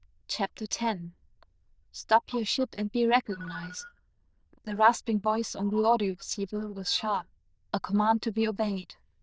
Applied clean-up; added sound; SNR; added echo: neural diffusion model UNIVERSE++.